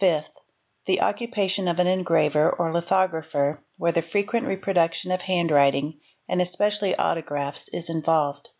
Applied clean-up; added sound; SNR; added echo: none; none; none; none.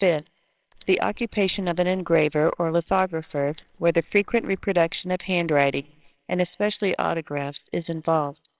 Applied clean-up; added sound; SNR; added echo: neural separator model SepFormer WHAMR!.